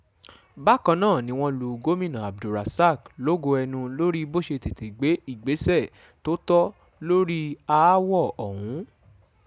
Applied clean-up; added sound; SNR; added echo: none; none; none; none.